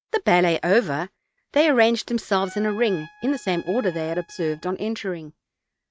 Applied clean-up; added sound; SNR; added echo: neural mask model RNNoise.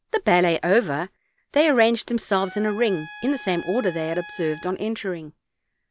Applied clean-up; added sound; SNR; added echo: none; Trumpet; 17 dB; none.